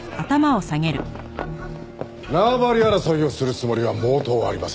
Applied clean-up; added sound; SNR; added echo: none; none; none; none.